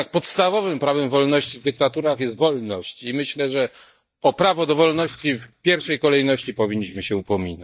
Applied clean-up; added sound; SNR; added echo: neural mask model DeepFilterNet 3.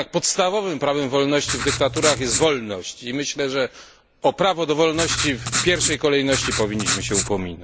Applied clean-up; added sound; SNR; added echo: none; Writing; 3 dB; none.